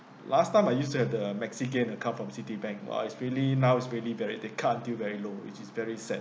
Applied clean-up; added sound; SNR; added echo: none; none; none; none.